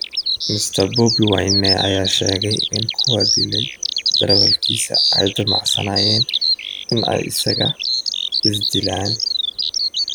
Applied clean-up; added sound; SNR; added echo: none; Bird vocalization, bird call, bird song; -2 dB; none.